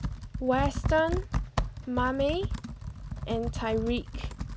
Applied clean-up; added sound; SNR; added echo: none; Computer keyboard; 2 dB; none.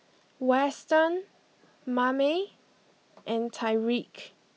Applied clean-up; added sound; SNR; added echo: none; none; none; none.